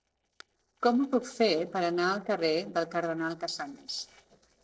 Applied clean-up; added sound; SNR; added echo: neural separator model SepFormer DNS4.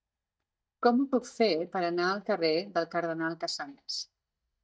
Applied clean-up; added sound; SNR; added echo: neural mask model DeepFilterNet 3.